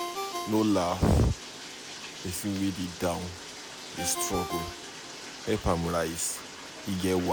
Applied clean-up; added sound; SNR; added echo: none; Ringtone + Bathtub (filling or washing); 9 dB; none.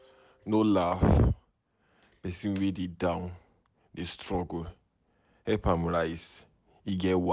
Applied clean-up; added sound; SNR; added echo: none; none; none; none.